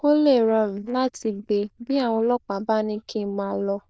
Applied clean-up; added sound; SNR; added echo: neural diffusion model UNIVERSE++.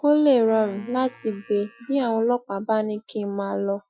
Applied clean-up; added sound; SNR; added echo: classical method Wiener filter.